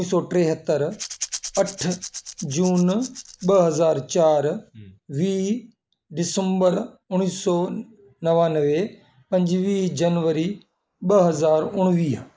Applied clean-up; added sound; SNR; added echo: neural mask model Resemble Enhance denoiser.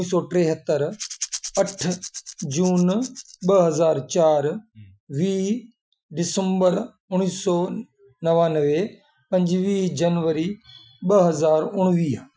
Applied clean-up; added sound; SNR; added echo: classical method Wiener filter.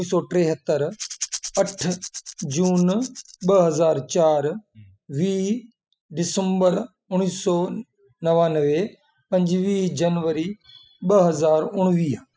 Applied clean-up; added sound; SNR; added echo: classical method spectral subtraction.